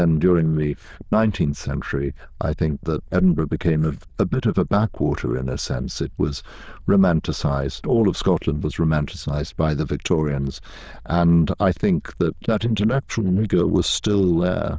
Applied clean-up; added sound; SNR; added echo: neural diffusion model UNIVERSE++.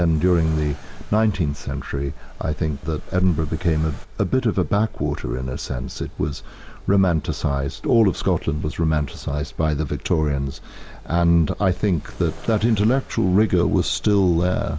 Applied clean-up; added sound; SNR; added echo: none; Accelerating, revving, vroom; 12 dB; none.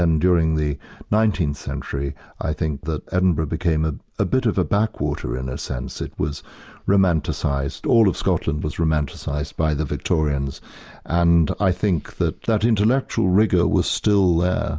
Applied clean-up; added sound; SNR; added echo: none; none; none; none.